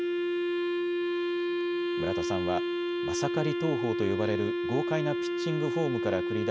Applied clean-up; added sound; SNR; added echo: none; Wind instrument, woodwind instrument; -3 dB; none.